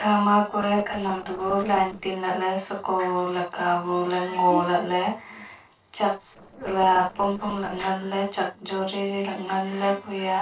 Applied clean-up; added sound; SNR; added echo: neural separator model SepFormer DNS4.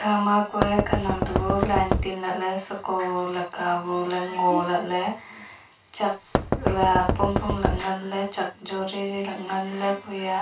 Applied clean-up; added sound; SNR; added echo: none; Knock; -1 dB; reverberation time 0.2 s.